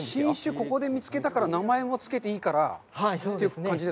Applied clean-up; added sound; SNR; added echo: none; none; none; none.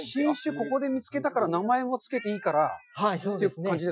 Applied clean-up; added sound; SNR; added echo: classical method Wiener filter.